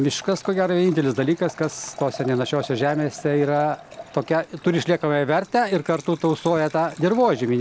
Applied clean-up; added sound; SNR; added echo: none; Liquid; 20 dB; none.